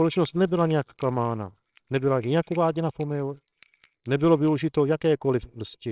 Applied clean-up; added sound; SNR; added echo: neural separator model SepFormer WHAMR!.